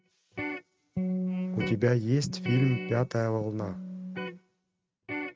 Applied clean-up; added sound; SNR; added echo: neural mask model RNNoise.